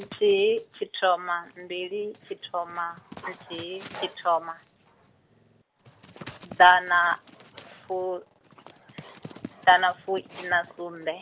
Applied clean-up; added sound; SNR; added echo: none; Dog; 20 dB; none.